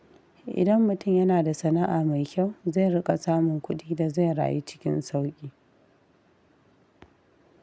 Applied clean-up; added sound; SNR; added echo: none; none; none; none.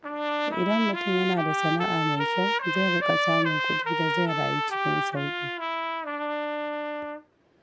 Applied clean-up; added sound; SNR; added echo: none; Trumpet; -2 dB; none.